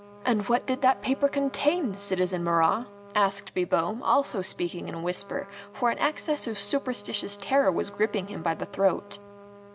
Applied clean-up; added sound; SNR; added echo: none; Trumpet; 20 dB; none.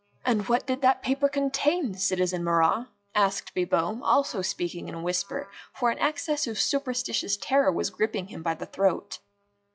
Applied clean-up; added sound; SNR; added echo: classical method log-MMSE.